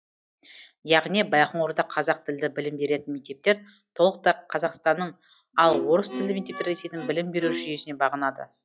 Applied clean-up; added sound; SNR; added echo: classical method log-MMSE.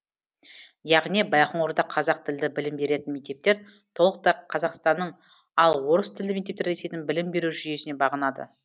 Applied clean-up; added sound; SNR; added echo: none; none; none; none.